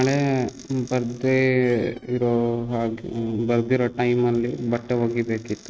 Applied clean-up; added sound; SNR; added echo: neural mask model RNNoise.